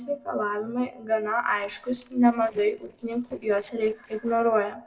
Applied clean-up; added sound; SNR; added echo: neural separator model SepFormer DNS4.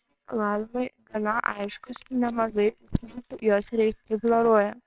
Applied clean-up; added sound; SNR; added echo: neural separator model SepFormer WHAMR!.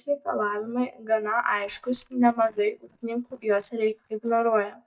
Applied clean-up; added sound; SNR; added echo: neural mask model DeepFilterNet 3.